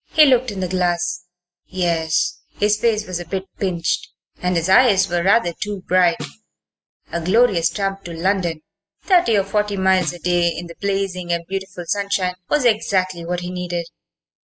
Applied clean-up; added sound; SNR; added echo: classical method spectral subtraction.